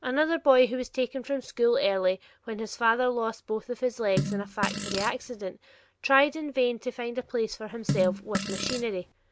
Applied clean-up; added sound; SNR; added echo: none; Fart; 5 dB; none.